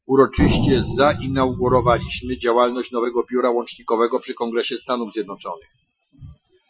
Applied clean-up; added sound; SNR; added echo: classical method Wiener filter.